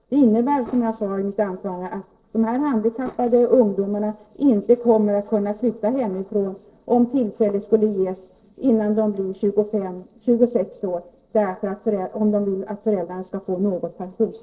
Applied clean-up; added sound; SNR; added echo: neural separator model SepFormer DNS4.